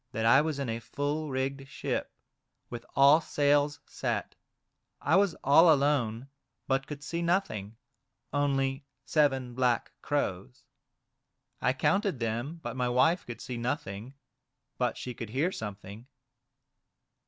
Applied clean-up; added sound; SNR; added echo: none; none; none; none.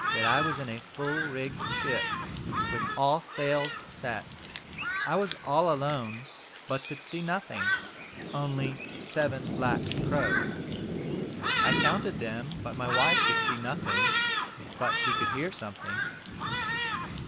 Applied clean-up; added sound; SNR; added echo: none; Thunderstorm; -1 dB; none.